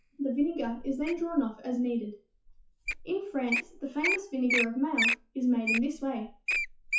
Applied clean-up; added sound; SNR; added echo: classical method WPE with log-MMSE.